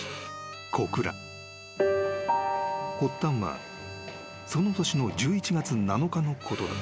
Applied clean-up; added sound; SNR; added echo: none; Bowed string instrument; 16 dB; none.